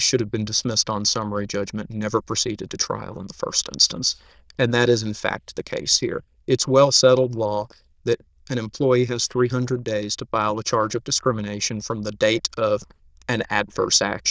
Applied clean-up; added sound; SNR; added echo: neural diffusion model UNIVERSE++.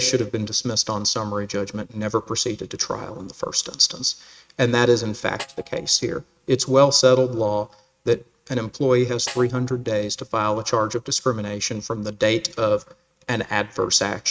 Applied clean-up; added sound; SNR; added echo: neural mask model RNNoise.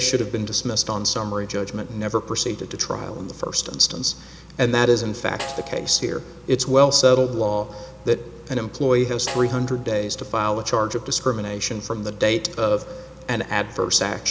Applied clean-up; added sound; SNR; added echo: none; Snare drum; 17 dB; none.